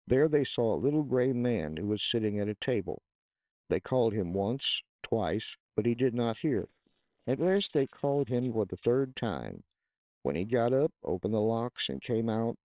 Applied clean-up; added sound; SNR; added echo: neural separator model SepFormer WHAMR!.